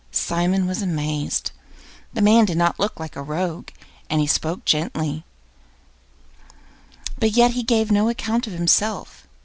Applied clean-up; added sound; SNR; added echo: none; none; none; none.